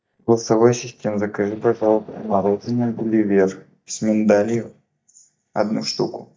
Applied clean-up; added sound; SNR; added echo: neural mask model DeepFilterNet 3.